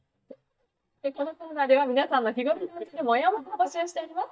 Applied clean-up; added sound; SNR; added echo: neural mask model DeepFilterNet 3.